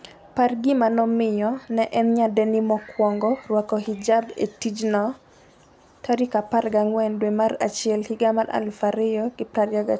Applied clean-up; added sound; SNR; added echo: none; none; none; none.